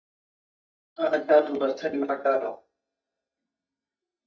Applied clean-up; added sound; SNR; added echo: neural mask model DeepFilterNet 3.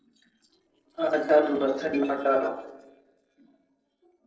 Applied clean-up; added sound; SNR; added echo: neural separator model SepFormer DNS4.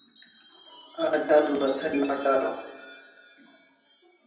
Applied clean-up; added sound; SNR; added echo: none; Chime; 18 dB; reverberation time 0.8 s.